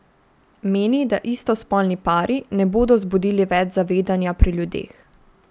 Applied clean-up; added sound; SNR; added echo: none; none; none; none.